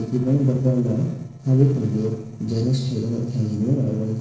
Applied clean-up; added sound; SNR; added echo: neural separator model SepFormer DNS4.